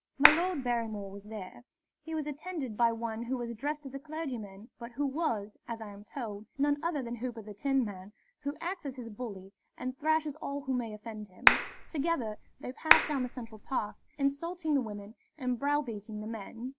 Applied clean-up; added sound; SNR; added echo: none; Clapping; -3 dB; none.